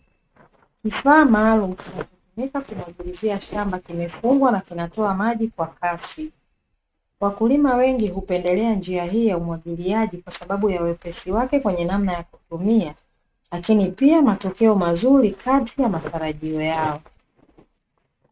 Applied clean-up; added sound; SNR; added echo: neural mask model RNNoise.